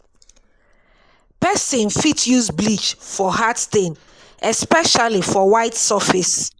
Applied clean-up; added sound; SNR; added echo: neural mask model Resemble Enhance denoiser.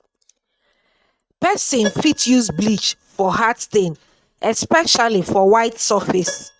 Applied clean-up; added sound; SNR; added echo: neural mask model RNNoise.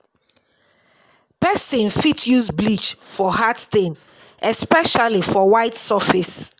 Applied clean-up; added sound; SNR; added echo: none; none; none; none.